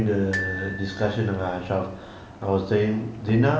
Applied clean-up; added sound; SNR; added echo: none; Glockenspiel; 12 dB; none.